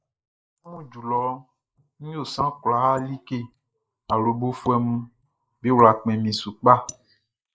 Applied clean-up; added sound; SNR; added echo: neural mask model Resemble Enhance denoiser.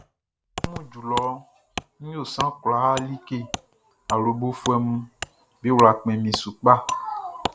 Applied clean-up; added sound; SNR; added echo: none; Wood; 13 dB; none.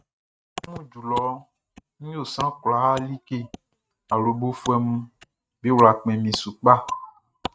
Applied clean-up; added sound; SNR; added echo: neural mask model RNNoise.